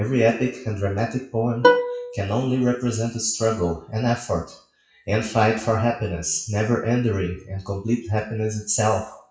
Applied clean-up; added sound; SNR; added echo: classical method WPE with log-MMSE.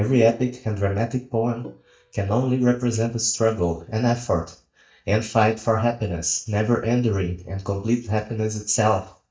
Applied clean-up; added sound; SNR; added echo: neural mask model DeepFilterNet 3.